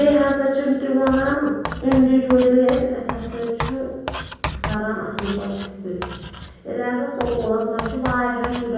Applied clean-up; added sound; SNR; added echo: none; Writing; 11 dB; reverberation time 1.3 s.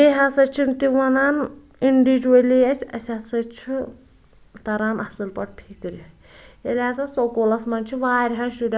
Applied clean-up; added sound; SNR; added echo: none; none; none; none.